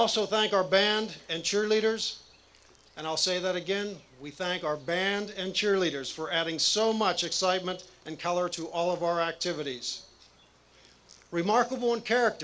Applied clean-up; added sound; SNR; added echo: none; none; none; none.